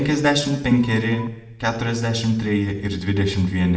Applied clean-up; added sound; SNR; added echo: none; Organ; 4 dB; reverberation time 0.7 s.